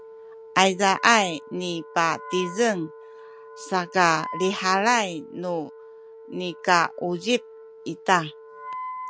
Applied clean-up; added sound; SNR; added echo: none; Wind instrument, woodwind instrument; 15 dB; none.